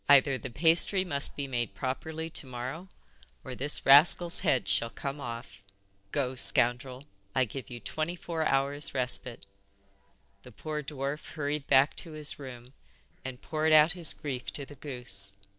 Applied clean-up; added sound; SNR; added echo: neural separator model SepFormer DNS4.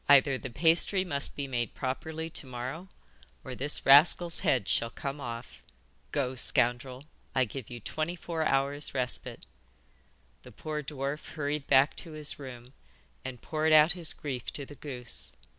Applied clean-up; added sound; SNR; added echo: none; none; none; none.